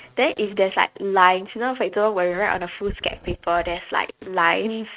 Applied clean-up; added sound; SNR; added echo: neural mask model RNNoise.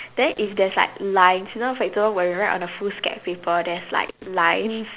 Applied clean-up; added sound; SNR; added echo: none; none; none; none.